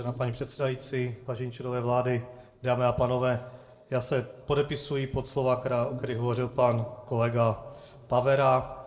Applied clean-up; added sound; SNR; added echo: neural separator model SepFormer DNS4.